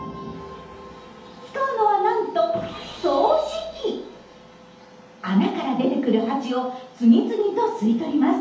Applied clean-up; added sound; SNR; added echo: none; none; none; reverberation time 2.2 s.